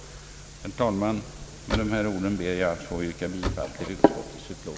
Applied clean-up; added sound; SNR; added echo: none; Slam; 8 dB; none.